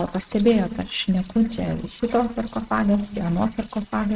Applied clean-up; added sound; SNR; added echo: neural mask model RNNoise.